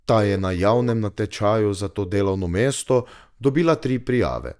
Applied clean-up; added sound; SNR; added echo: neural mask model DeepFilterNet 3.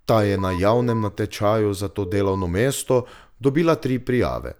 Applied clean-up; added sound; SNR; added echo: none; Alarm; 11 dB; none.